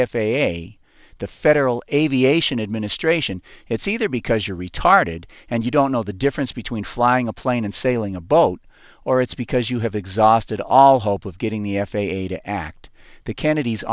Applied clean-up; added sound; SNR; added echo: none; none; none; none.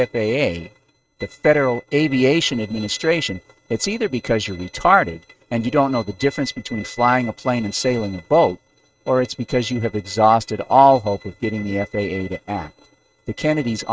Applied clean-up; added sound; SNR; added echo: neural mask model RNNoise.